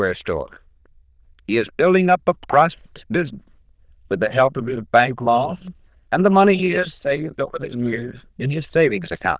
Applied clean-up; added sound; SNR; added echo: neural diffusion model UNIVERSE++.